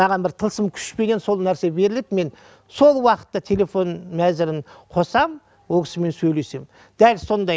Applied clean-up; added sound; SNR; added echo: none; none; none; none.